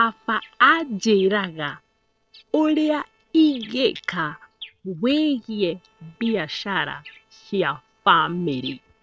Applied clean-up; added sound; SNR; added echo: neural separator model SepFormer DNS4.